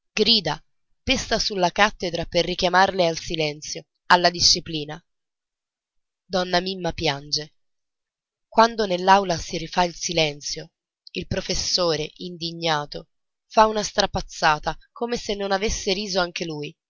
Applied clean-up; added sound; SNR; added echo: none; none; none; none.